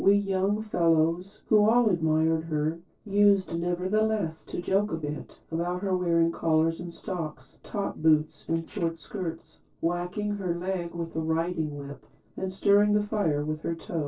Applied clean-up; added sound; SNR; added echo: neural separator model SepFormer DNS4.